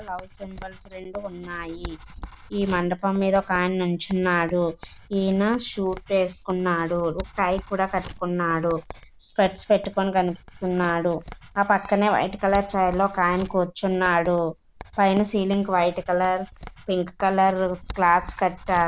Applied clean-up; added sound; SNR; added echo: none; Writing; 18 dB; none.